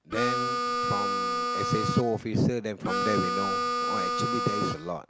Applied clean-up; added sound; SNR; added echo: none; Harmonica; -2 dB; none.